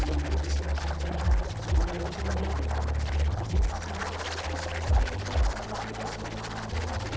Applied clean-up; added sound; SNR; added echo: neural separator model SepFormer DNS4.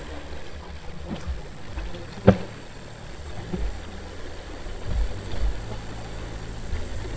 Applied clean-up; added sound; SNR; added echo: neural mask model DeepFilterNet 3.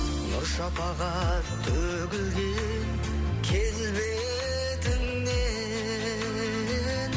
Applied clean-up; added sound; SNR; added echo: none; none; none; none.